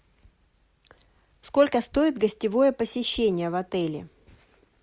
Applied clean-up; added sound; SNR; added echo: none; none; none; none.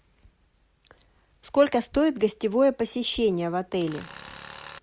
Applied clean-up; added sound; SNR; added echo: none; Tools; 17 dB; none.